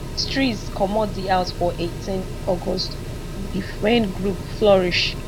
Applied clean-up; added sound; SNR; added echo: none; Mechanical fan; 7 dB; none.